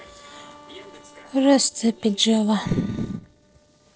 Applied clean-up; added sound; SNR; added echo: neural separator model SepFormer DNS4.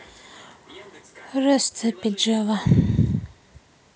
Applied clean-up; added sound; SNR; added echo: none; none; none; none.